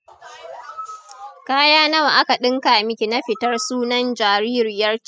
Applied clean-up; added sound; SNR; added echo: classical method spectral subtraction.